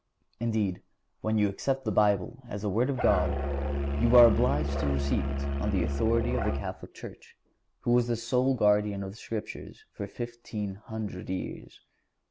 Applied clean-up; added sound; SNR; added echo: none; Musical instrument; 0 dB; none.